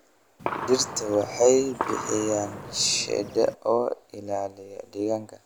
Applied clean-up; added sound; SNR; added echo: none; Gunshot, gunfire; 9 dB; none.